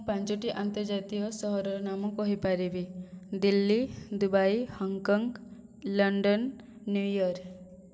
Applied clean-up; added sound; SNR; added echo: none; none; none; none.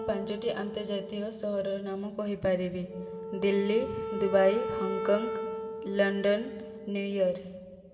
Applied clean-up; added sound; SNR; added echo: none; Wind instrument, woodwind instrument; 8 dB; reverberation time 1.7 s.